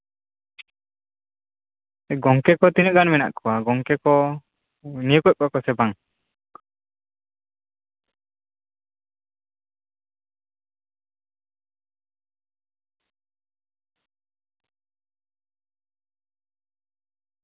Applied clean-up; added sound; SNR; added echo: none; none; none; none.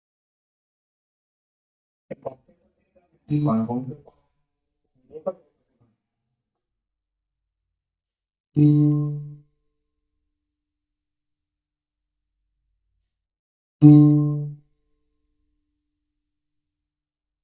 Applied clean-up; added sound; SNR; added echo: neural mask model DeepFilterNet 3.